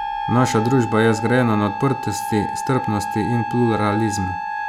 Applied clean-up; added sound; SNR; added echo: none; Wind instrument, woodwind instrument + Wind instrument, woodwind instrument; 6 dB; none.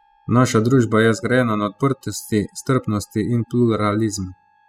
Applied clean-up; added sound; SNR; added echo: classical method spectral subtraction.